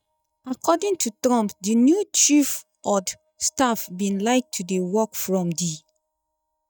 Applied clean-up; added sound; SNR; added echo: neural mask model DeepFilterNet 3.